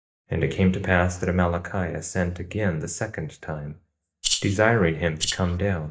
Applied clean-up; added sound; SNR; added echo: neural mask model DeepFilterNet 3.